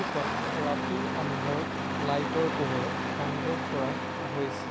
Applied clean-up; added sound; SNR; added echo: none; Engine starting; -2 dB; none.